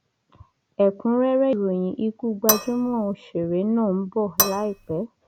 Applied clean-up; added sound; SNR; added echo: none; Cutlery, silverware / Dishes, pots, and pans; 2 dB; none.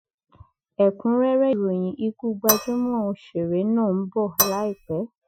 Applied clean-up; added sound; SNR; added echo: classical method Wiener filter.